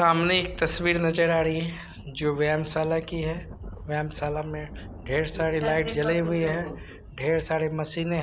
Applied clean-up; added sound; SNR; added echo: none; Thunder; 15 dB; none.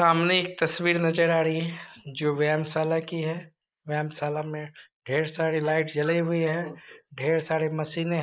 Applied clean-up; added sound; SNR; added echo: neural mask model Resemble Enhance denoiser.